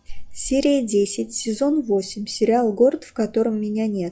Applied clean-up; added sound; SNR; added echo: classical method log-MMSE.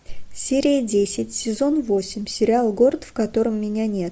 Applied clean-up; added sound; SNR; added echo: none; none; none; none.